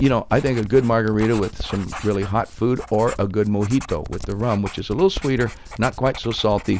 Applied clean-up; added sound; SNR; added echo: none; Writing; 14 dB; none.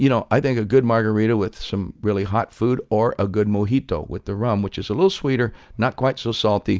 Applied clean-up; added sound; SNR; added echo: none; none; none; none.